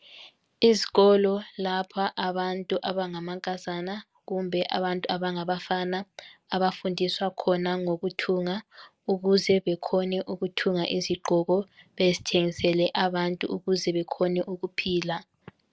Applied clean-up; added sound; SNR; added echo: none; none; none; none.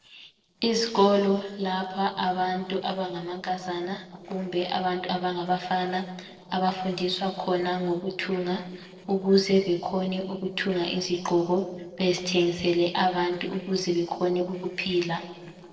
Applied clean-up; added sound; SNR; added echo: neural separator model SepFormer DNS4.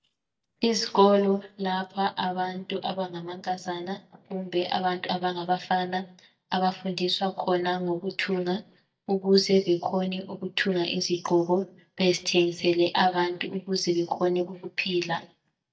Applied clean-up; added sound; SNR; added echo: neural mask model DeepFilterNet 3.